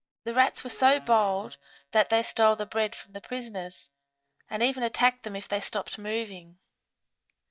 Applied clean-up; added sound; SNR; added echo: neural mask model DeepFilterNet 3.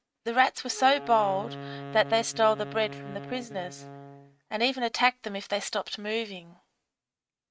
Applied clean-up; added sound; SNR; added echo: neural mask model RNNoise.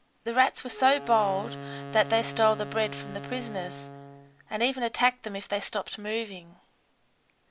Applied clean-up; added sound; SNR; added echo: none; Wind instrument, woodwind instrument; 14 dB; none.